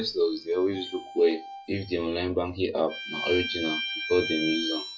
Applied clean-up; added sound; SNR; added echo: classical method log-MMSE.